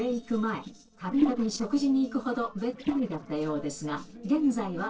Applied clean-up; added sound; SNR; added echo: neural separator model SepFormer DNS4.